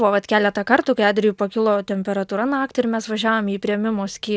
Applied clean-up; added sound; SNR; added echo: none; none; none; none.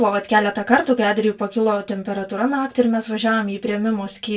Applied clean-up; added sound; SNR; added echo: none; none; none; reverberation time 0.2 s.